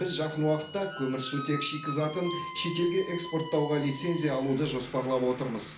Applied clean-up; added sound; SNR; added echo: none; Squeak; 12 dB; reverberation time 0.4 s.